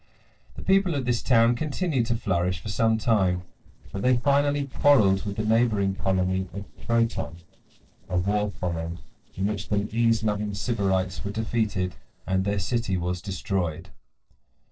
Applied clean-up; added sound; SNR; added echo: neural separator model SepFormer DNS4.